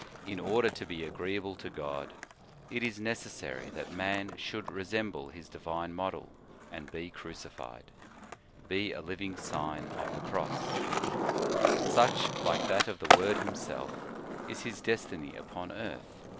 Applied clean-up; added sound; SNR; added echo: none; Skateboard; 0 dB; none.